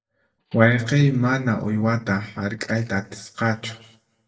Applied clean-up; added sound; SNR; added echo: neural mask model DeepFilterNet 3.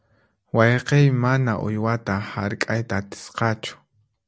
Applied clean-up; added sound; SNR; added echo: none; none; none; none.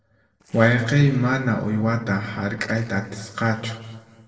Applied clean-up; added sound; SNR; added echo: neural separator model SepFormer DNS4.